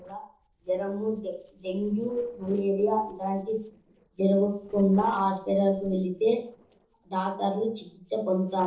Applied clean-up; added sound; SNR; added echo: neural separator model SepFormer DNS4.